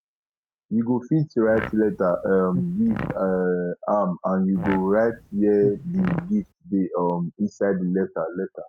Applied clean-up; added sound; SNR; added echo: neural mask model RNNoise.